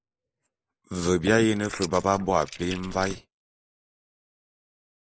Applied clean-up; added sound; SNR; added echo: neural mask model Resemble Enhance denoiser.